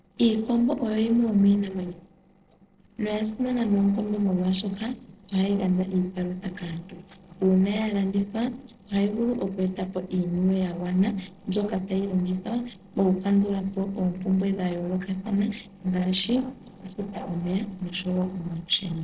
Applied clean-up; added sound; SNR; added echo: neural separator model SepFormer DNS4.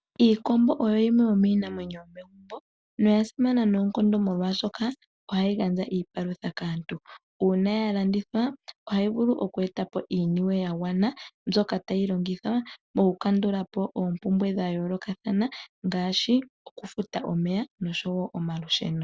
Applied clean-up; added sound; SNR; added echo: none; none; none; none.